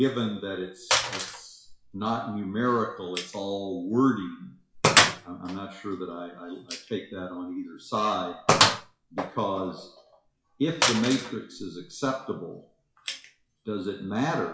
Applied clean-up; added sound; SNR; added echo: classical method WPE with log-MMSE.